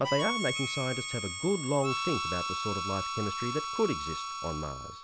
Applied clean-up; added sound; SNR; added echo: none; Harmonica; 2 dB; none.